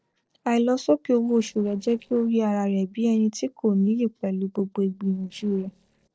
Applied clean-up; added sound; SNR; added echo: neural separator model SepFormer DNS4.